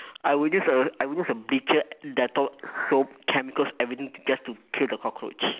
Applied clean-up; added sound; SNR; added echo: none; none; none; none.